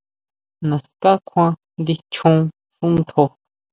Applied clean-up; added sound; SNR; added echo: none; none; none; none.